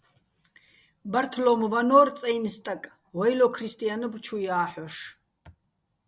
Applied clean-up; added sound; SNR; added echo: none; none; none; none.